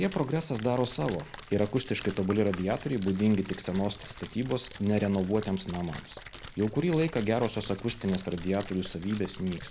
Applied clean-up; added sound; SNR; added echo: none; Splash, splatter; 15 dB; none.